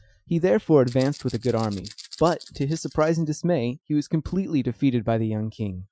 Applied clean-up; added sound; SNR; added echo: classical method Wiener filter.